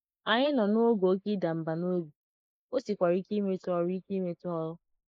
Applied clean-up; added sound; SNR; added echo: neural mask model Resemble Enhance denoiser.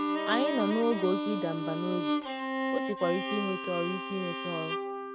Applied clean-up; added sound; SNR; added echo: none; Bowed string instrument; 0 dB; none.